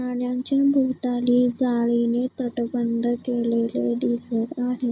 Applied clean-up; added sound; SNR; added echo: none; none; none; none.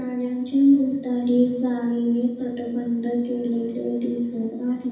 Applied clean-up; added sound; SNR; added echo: none; none; none; reverberation time 0.9 s.